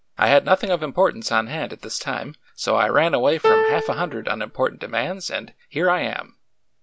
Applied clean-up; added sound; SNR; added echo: none; Piano; 0 dB; none.